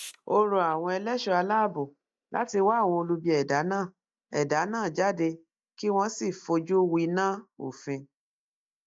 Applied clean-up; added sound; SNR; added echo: neural mask model DeepFilterNet 3.